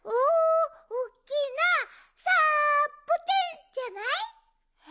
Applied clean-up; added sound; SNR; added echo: none; none; none; none.